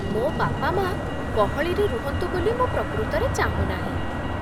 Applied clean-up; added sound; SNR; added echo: none; Motor vehicle (road); 1 dB; none.